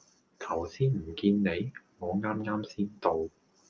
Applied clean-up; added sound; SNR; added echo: none; none; none; none.